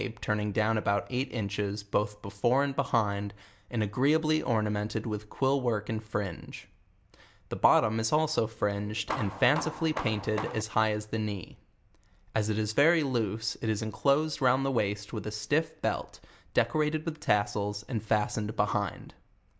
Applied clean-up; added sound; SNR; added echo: none; Hammer; 8 dB; none.